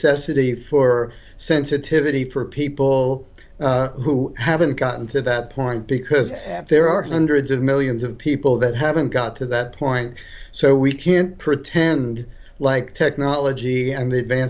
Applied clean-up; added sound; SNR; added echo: none; none; none; none.